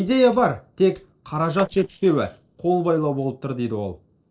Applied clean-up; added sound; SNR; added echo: neural separator model SepFormer DNS4.